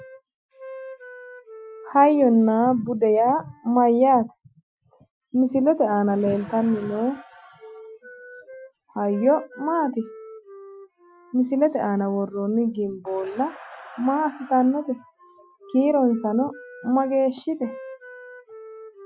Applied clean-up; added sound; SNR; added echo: classical method Wiener filter.